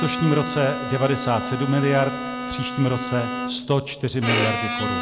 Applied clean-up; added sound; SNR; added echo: none; Bowed string instrument; 5 dB; none.